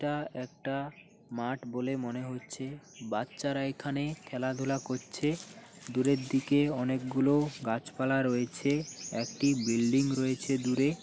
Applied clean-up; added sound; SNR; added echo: none; none; none; none.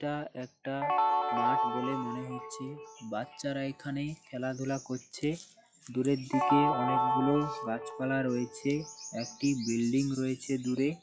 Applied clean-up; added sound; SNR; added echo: classical method log-MMSE.